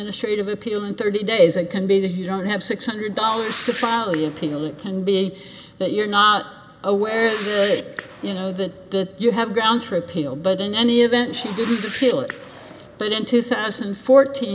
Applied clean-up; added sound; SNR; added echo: none; Whoosh, swoosh, swish; 15 dB; none.